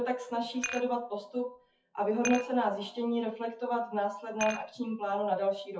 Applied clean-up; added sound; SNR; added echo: classical method WPE with log-MMSE.